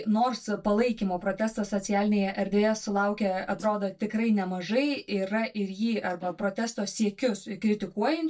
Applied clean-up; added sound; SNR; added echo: neural mask model DeepFilterNet 3.